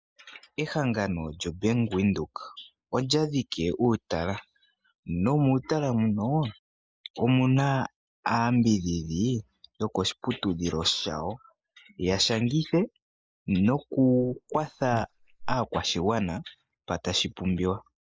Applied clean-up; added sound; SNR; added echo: neural mask model Resemble Enhance denoiser.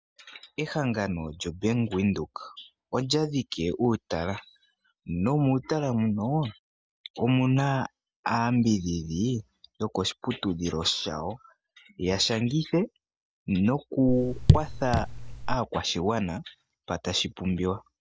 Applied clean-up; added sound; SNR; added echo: none; Raindrop / Drip; -3 dB; none.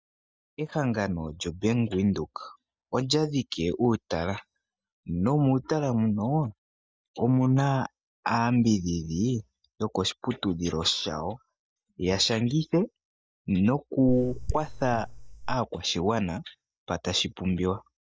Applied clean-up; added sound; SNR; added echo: neural mask model DeepFilterNet 3.